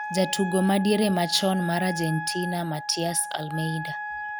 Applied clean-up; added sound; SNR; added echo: none; Wind instrument, woodwind instrument; 8 dB; none.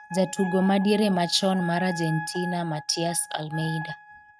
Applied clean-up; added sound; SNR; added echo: neural mask model RNNoise.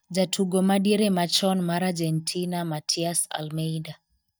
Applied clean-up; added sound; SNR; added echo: neural mask model DeepFilterNet 3.